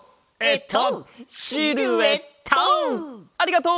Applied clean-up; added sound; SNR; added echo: none; none; none; none.